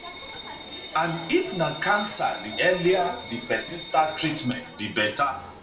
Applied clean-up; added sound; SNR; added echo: none; Bell; 8 dB; reverberation time 0.2 s.